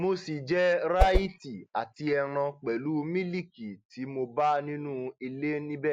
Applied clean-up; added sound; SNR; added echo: none; Whoosh, swoosh, swish; -4 dB; none.